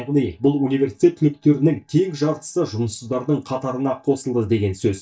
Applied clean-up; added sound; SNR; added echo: neural mask model DeepFilterNet 3.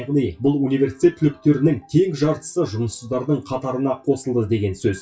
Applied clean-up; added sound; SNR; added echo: classical method WPE with log-MMSE.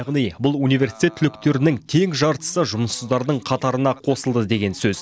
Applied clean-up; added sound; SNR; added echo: none; none; none; none.